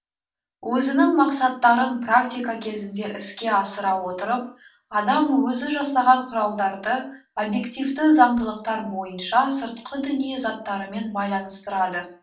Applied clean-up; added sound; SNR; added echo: none; none; none; reverberation time 0.4 s.